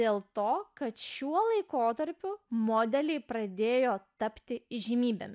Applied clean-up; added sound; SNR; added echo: none; none; none; none.